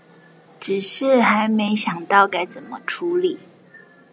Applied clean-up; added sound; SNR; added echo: none; none; none; none.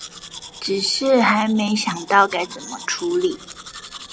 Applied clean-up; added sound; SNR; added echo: none; Domestic sounds, home sounds; 17 dB; none.